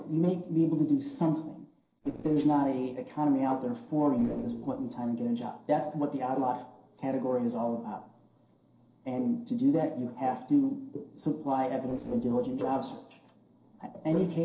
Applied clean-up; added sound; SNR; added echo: neural separator model SepFormer DNS4.